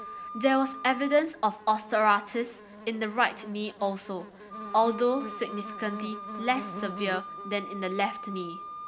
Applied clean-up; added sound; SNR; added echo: none; Buzz + Wind instrument, woodwind instrument; 11 dB; none.